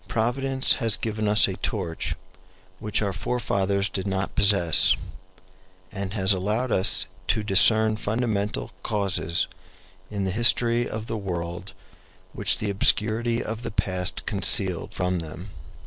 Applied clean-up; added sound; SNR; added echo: none; none; none; none.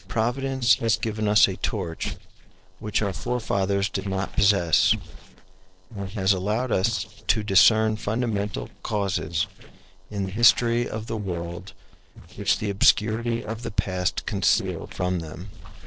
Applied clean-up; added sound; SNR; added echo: neural separator model SepFormer DNS4.